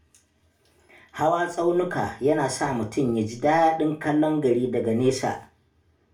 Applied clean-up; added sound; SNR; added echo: none; none; none; reverberation time 0.3 s.